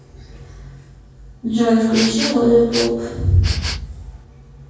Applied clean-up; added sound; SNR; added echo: none; Respiratory sounds; 10 dB; reverberation time 1.3 s.